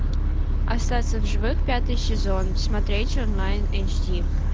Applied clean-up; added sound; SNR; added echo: none; none; none; none.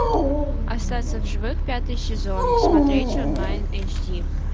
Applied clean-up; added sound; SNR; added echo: none; Dog; 2 dB; none.